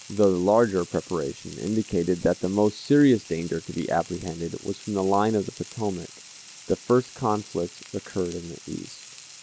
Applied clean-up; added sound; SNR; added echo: none; Frying (food); 19 dB; none.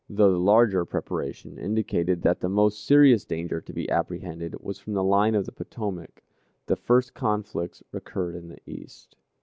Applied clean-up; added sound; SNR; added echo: none; none; none; none.